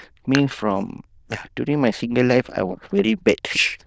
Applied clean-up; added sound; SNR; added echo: neural diffusion model UNIVERSE++.